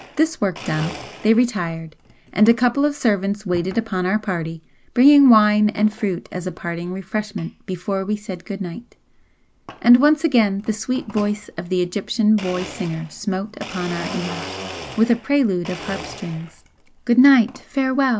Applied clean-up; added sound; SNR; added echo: none; Domestic sounds, home sounds; 18 dB; none.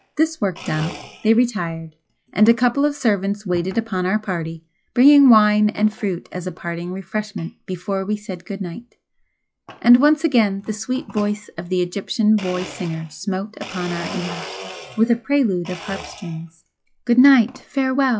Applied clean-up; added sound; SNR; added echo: classical method log-MMSE.